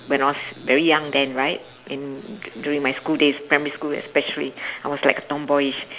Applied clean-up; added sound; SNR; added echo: none; none; none; none.